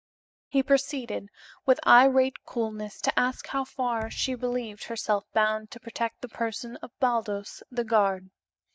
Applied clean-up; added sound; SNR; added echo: neural mask model DeepFilterNet 3.